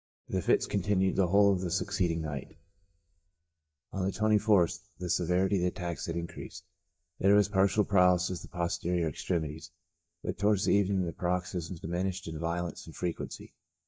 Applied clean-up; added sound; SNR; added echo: neural mask model DeepFilterNet 3.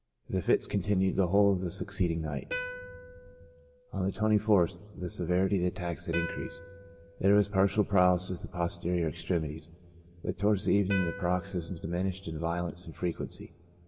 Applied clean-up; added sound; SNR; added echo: none; Plucked string instrument; 14 dB; reverberation time 2.3 s.